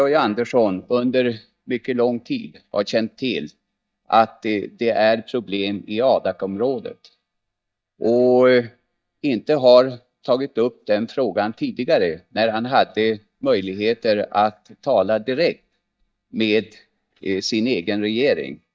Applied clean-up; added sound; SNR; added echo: neural mask model DeepFilterNet 3.